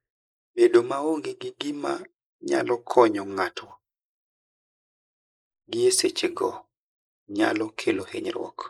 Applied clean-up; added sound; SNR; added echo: neural mask model Resemble Enhance denoiser.